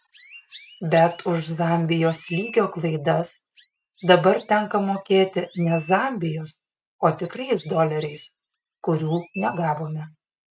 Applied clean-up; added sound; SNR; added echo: neural mask model RNNoise.